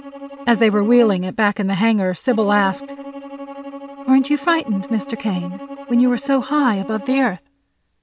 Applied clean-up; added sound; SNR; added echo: none; Bowed string instrument; 15 dB; none.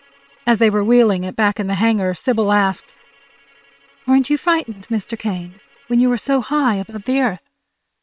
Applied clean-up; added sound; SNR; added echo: neural separator model SepFormer WHAM!.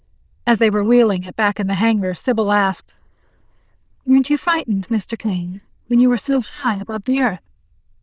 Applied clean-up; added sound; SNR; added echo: neural diffusion model UNIVERSE++.